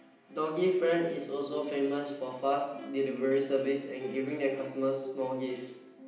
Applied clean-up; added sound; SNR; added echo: none; Plucked string instrument; 15 dB; reverberation time 0.8 s.